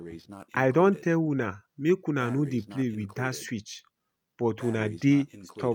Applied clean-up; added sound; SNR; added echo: neural mask model RNNoise.